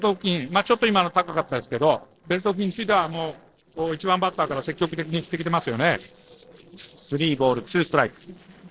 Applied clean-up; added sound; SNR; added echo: neural separator model SepFormer DNS4.